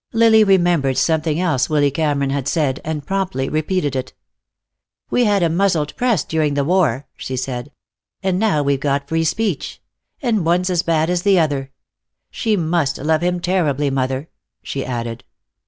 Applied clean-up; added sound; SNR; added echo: none; none; none; none.